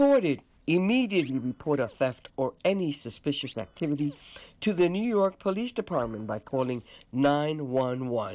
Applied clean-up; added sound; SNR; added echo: neural separator model SepFormer DNS4.